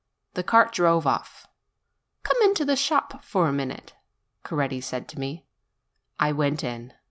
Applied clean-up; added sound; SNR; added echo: none; none; none; none.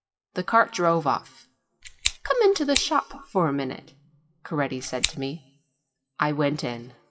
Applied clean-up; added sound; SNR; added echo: classical method WPE with log-MMSE.